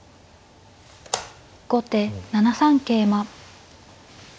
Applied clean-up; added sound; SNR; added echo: none; none; none; none.